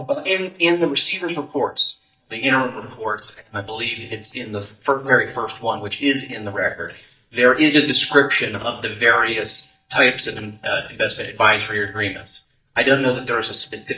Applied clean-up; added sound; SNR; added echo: neural mask model DeepFilterNet 3.